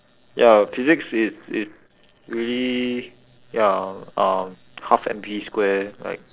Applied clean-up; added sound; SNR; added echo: neural separator model SepFormer DNS4.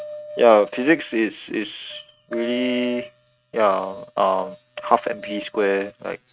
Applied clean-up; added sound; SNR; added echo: neural mask model RNNoise.